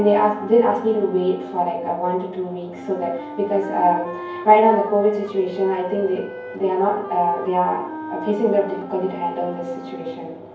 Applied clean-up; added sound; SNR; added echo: none; Wind instrument, woodwind instrument; 13 dB; reverberation time 0.9 s.